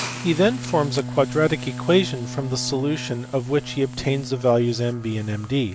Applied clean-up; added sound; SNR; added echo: none; Hiss + Bowed string instrument; 10 dB; none.